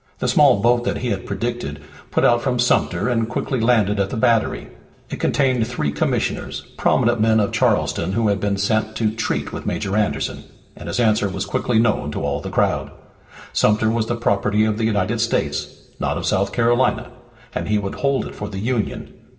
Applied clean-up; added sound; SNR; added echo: none; none; none; reverberation time 0.9 s.